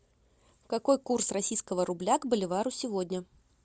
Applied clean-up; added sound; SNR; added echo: none; none; none; none.